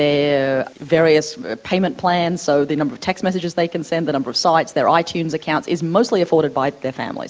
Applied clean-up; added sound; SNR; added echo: none; none; none; none.